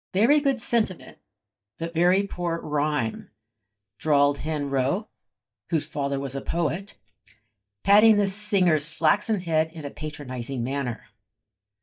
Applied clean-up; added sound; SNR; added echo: neural mask model DeepFilterNet 3.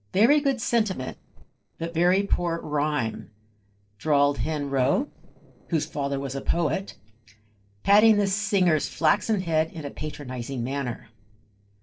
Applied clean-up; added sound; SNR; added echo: neural separator model SepFormer DNS4.